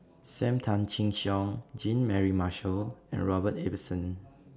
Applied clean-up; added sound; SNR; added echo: none; none; none; none.